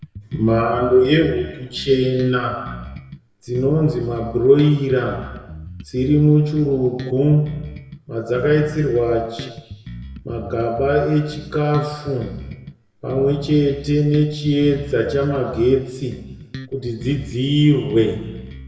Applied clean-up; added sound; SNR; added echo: none; Bass guitar; 15 dB; reverberation time 1.1 s.